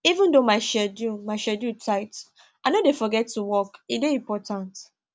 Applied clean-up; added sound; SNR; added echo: none; none; none; none.